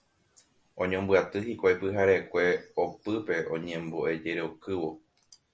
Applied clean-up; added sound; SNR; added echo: none; none; none; none.